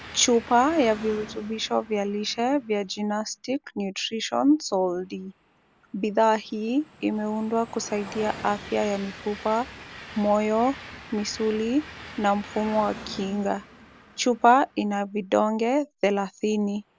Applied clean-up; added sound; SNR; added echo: none; Train; 18 dB; none.